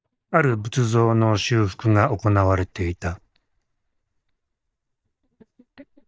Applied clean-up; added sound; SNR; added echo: neural mask model DeepFilterNet 3.